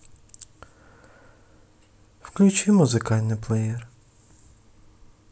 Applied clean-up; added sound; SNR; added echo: none; none; none; none.